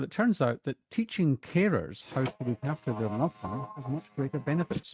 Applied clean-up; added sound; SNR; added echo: neural mask model RNNoise.